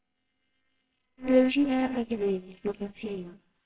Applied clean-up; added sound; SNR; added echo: neural separator model SepFormer WHAMR!.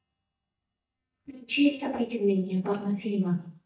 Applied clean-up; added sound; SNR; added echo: neural mask model DeepFilterNet 3.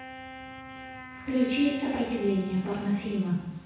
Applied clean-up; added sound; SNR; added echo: none; Wind instrument, woodwind instrument; 15 dB; reverberation time 1.0 s.